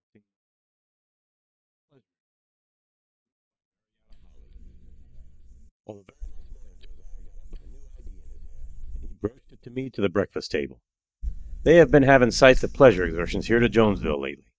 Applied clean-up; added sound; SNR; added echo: neural mask model DeepFilterNet 3.